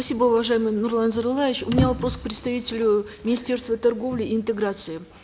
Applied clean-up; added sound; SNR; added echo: none; none; none; none.